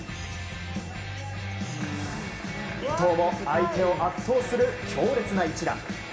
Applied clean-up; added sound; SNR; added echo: none; none; none; reverberation time 1.2 s.